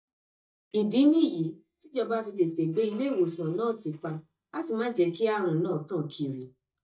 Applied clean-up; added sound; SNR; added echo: neural mask model DeepFilterNet 3.